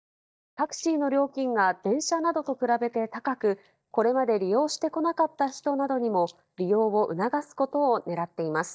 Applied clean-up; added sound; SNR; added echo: neural mask model DeepFilterNet 3.